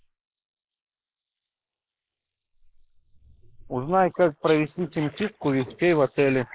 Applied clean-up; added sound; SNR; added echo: neural mask model Resemble Enhance denoiser.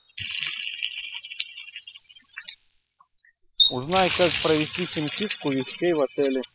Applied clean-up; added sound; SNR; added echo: classical method spectral subtraction.